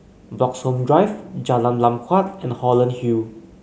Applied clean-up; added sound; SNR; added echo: none; none; none; none.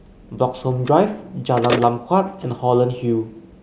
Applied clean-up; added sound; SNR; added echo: none; Telephone; 12 dB; none.